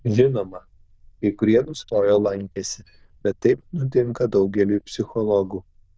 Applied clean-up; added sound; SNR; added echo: neural diffusion model UNIVERSE++.